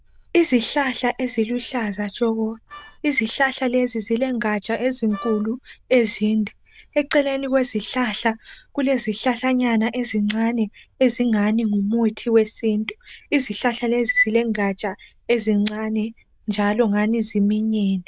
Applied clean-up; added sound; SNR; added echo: neural diffusion model UNIVERSE++.